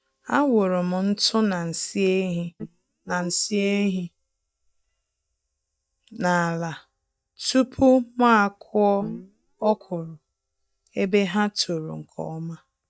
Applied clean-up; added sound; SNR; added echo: neural mask model DeepFilterNet 3.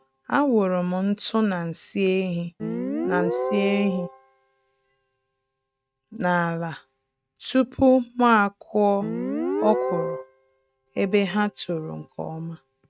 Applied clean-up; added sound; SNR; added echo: neural mask model RNNoise.